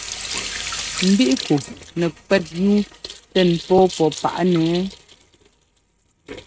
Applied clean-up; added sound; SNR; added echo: neural mask model RNNoise.